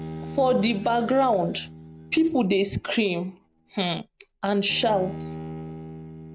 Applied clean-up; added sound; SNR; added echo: none; Bowed string instrument; 14 dB; none.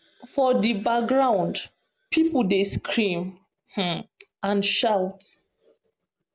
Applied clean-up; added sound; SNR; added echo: none; none; none; none.